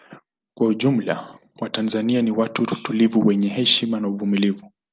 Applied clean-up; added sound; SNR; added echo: none; none; none; none.